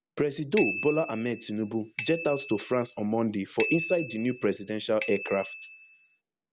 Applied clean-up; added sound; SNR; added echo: none; Bicycle bell; 4 dB; none.